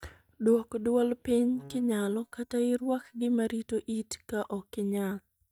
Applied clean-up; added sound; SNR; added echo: neural mask model DeepFilterNet 3.